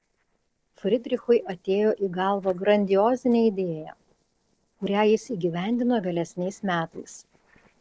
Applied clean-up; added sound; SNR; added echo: neural separator model SepFormer DNS4.